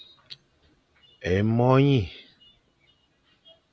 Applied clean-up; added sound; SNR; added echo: none; none; none; none.